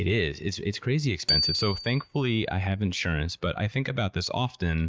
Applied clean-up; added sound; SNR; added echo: neural mask model RNNoise.